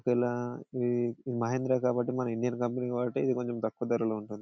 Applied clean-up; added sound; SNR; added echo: none; none; none; none.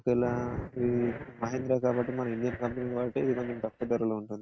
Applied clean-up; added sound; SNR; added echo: neural mask model RNNoise.